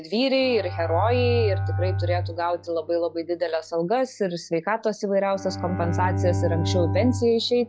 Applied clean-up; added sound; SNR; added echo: classical method log-MMSE.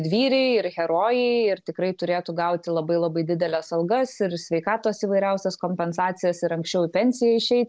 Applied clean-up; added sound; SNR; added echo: none; none; none; none.